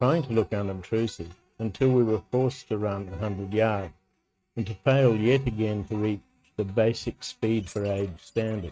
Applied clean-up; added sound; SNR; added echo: neural mask model RNNoise.